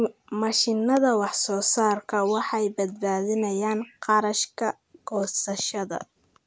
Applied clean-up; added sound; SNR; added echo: none; none; none; none.